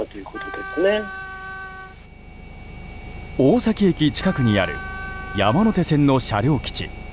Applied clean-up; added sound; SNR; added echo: none; Wind instrument, woodwind instrument; 13 dB; none.